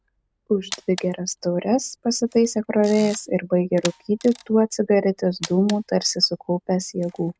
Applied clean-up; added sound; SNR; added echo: none; Camera; 19 dB; none.